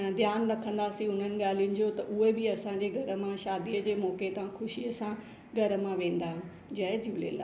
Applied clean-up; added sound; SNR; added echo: none; none; none; none.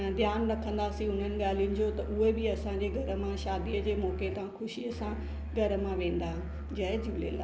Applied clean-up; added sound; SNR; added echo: none; Musical instrument; 5 dB; none.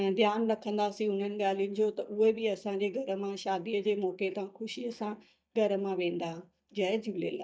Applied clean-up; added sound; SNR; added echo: neural mask model DeepFilterNet 3.